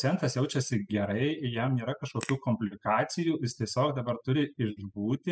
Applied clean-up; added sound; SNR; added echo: classical method spectral subtraction.